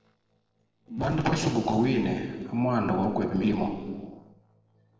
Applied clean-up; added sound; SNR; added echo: neural separator model SepFormer DNS4.